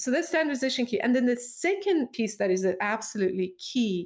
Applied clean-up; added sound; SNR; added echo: none; none; none; none.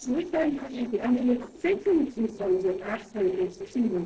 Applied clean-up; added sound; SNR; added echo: neural separator model SepFormer DNS4.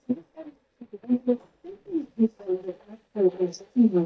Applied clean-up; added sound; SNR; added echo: neural mask model DeepFilterNet 3.